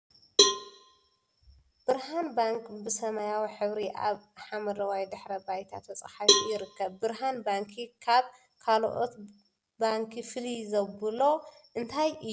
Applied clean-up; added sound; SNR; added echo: none; Cowbell; -1 dB; none.